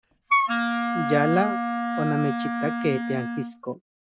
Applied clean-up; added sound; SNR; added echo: none; Wind instrument, woodwind instrument; -1 dB; none.